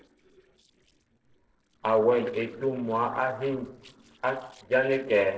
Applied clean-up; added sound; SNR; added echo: neural separator model SepFormer DNS4.